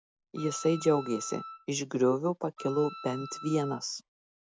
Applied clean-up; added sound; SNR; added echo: none; Wind instrument, woodwind instrument; 14 dB; none.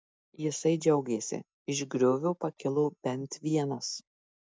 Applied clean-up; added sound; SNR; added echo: neural mask model DeepFilterNet 3.